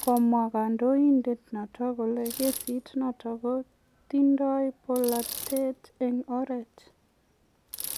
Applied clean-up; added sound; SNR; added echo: none; Bicycle; 15 dB; none.